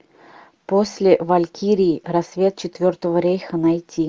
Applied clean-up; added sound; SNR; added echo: none; none; none; none.